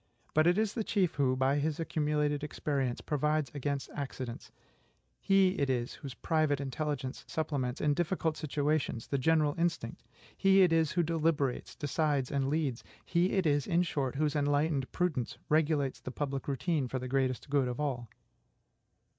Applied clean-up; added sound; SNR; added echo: none; none; none; none.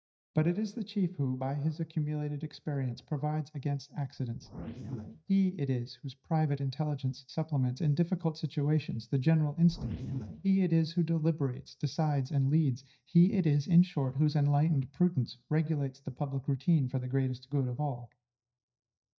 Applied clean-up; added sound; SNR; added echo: neural mask model DeepFilterNet 3.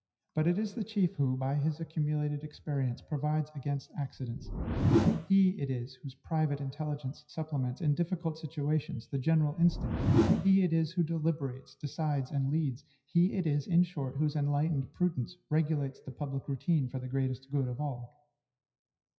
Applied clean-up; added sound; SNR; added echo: classical method WPE with log-MMSE.